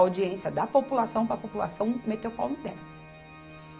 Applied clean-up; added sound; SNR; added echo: none; Organ; 18 dB; none.